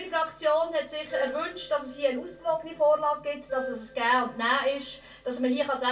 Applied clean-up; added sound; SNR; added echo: none; Keyboard (musical); 13 dB; reverberation time 0.2 s.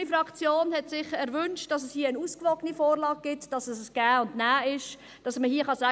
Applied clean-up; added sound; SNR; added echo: none; none; none; none.